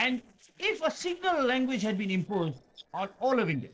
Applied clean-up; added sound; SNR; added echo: neural separator model SepFormer DNS4.